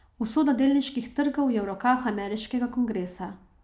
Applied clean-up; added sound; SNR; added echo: none; none; none; none.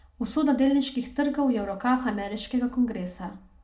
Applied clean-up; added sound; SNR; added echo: none; none; none; reverberation time 0.2 s.